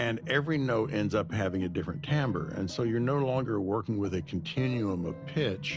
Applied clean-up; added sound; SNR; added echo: none; none; none; none.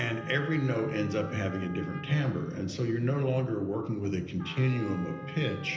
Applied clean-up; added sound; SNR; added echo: none; Trumpet; 17 dB; reverberation time 0.8 s.